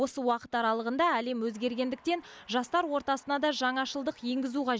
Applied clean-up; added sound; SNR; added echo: none; none; none; none.